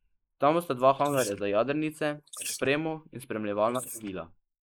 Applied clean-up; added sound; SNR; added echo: neural mask model Resemble Enhance denoiser.